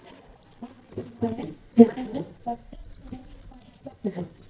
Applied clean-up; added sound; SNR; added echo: neural mask model DeepFilterNet 3.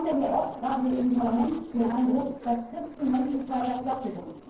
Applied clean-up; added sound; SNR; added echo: neural separator model SepFormer DNS4.